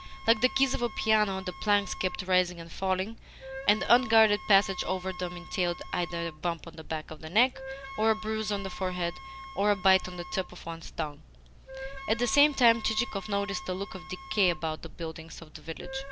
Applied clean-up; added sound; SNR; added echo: none; Wind instrument, woodwind instrument; 15 dB; none.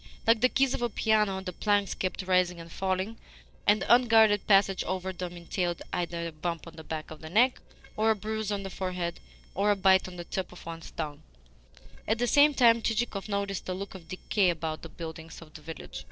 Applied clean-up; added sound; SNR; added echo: neural separator model SepFormer DNS4.